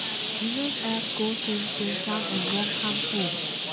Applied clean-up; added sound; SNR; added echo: none; Bird; -2 dB; none.